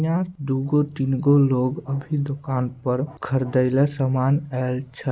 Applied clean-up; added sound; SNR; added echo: none; none; none; none.